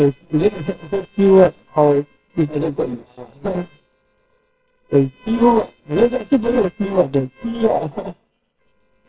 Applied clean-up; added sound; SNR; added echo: neural separator model SepFormer WHAMR!.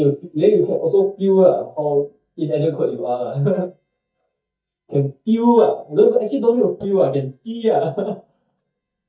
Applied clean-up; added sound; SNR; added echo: neural mask model DeepFilterNet 3.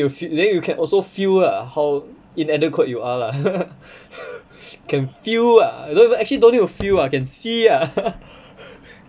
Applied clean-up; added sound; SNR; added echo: none; none; none; none.